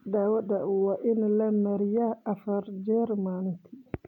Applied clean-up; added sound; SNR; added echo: none; none; none; none.